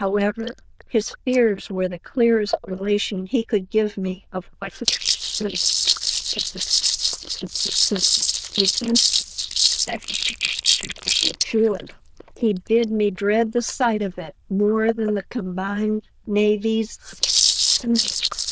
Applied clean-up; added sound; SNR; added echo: neural diffusion model UNIVERSE++.